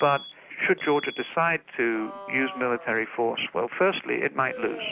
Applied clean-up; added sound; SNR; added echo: none; Alarm; 16 dB; none.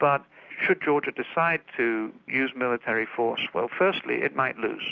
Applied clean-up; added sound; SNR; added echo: none; none; none; none.